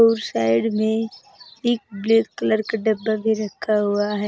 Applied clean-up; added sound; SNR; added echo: none; none; none; none.